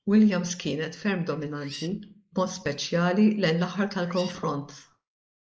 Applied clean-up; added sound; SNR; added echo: neural mask model Resemble Enhance denoiser.